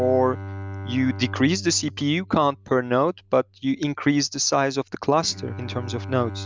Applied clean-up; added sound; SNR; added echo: none; Bowed string instrument; 13 dB; none.